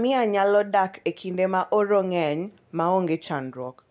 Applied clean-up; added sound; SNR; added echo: none; none; none; none.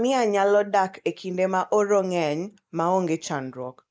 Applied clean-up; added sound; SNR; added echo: neural mask model Resemble Enhance denoiser.